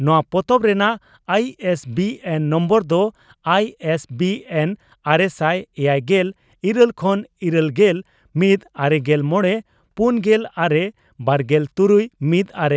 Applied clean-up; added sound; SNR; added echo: none; none; none; none.